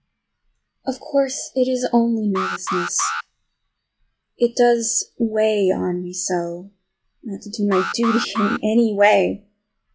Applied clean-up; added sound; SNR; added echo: classical method log-MMSE.